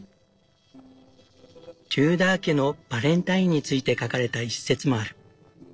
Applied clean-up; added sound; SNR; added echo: neural separator model SepFormer DNS4.